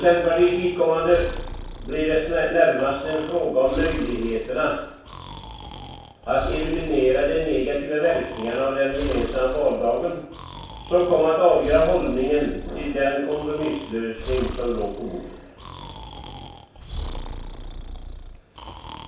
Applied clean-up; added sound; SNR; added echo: none; Breathing; 11 dB; reverberation time 0.7 s.